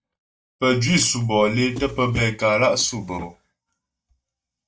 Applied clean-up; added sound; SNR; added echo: neural mask model DeepFilterNet 3.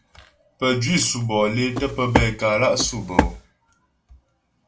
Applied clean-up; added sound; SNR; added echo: none; Walk, footsteps; 1 dB; reverberation time 0.3 s.